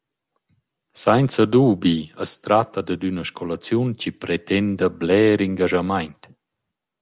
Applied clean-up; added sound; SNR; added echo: none; none; none; none.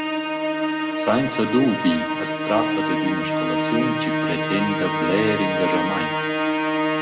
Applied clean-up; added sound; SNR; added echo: none; Musical instrument; -1 dB; reverberation time 1.0 s.